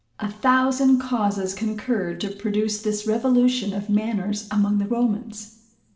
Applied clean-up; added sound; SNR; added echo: none; none; none; reverberation time 0.7 s.